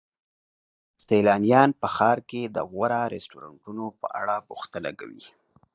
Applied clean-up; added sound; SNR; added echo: neural mask model DeepFilterNet 3.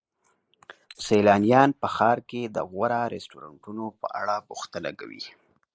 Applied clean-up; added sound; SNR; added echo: neural mask model Resemble Enhance denoiser.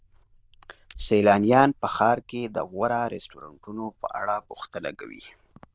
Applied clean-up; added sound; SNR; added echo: neural diffusion model UNIVERSE++.